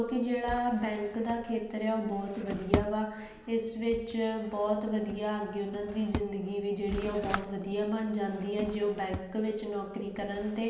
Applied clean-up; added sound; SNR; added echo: none; Drawer open or close; 9 dB; reverberation time 1.1 s.